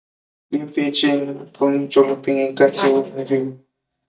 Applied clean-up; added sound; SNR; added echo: neural mask model DeepFilterNet 3.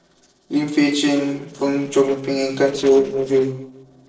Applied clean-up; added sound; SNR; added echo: neural separator model SepFormer DNS4.